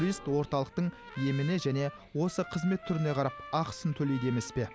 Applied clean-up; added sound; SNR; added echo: none; Trumpet; 16 dB; none.